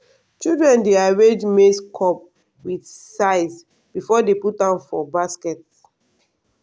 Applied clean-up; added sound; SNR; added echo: none; none; none; none.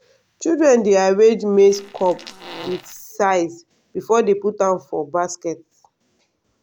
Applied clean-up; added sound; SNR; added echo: none; Fart; 19 dB; none.